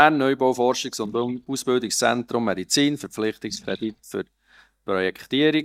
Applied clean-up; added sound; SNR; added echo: neural mask model DeepFilterNet 3.